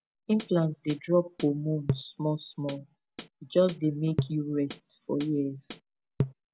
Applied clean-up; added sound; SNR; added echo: none; Hi-hat; 8 dB; none.